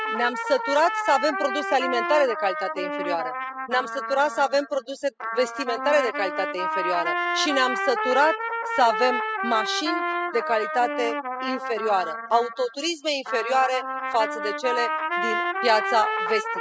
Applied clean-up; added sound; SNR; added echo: classical method spectral subtraction.